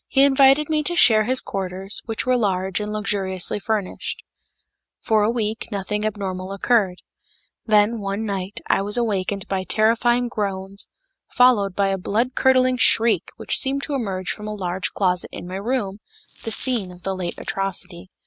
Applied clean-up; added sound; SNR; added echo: neural mask model RNNoise.